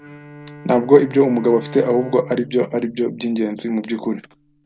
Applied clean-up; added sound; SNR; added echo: none; Bowed string instrument; 18 dB; none.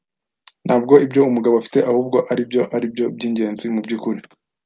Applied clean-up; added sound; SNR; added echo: none; none; none; none.